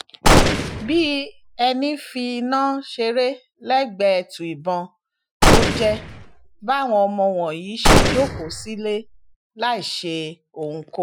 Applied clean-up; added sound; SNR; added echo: classical method Wiener filter.